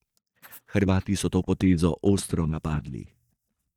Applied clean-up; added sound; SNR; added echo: neural mask model DeepFilterNet 3.